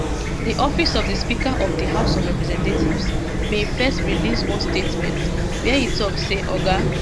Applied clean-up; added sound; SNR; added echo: none; Chirp, tweet / Fowl; -4 dB; none.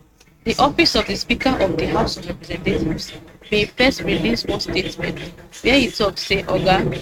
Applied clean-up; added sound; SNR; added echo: neural mask model RNNoise.